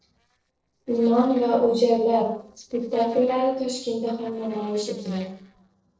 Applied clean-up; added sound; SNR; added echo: neural separator model SepFormer DNS4.